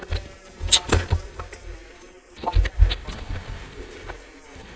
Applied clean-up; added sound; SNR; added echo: neural mask model DeepFilterNet 3.